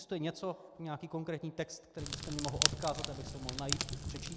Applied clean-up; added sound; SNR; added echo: none; Crackle; -3 dB; none.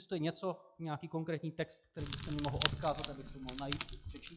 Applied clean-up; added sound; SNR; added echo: classical method log-MMSE.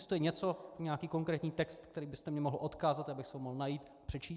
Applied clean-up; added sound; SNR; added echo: none; none; none; none.